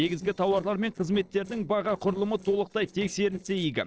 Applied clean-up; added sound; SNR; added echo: neural separator model SepFormer DNS4.